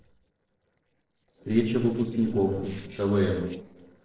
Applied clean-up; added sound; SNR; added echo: neural separator model SepFormer DNS4.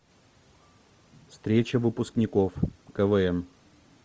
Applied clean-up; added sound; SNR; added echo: none; none; none; none.